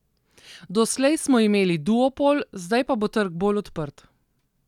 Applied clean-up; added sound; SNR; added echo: none; none; none; none.